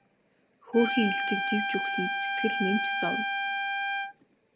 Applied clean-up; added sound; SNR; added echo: none; Trumpet; -1 dB; none.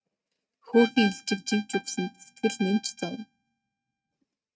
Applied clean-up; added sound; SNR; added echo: neural mask model RNNoise.